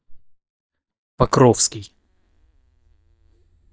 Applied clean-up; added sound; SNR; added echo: neural mask model DeepFilterNet 3.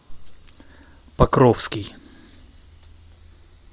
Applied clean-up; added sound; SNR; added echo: none; none; none; none.